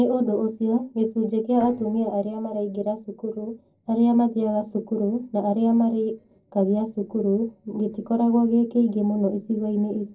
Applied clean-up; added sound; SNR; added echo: neural separator model SepFormer DNS4.